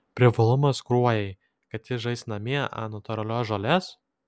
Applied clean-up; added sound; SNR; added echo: none; none; none; none.